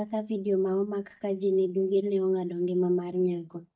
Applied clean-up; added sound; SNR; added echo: neural mask model DeepFilterNet 3.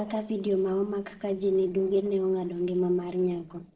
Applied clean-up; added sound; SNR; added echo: neural separator model SepFormer DNS4.